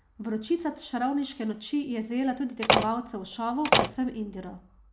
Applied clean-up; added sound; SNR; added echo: none; Slam; -3 dB; none.